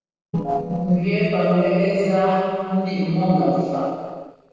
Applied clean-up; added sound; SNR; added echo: neural separator model SepFormer DNS4.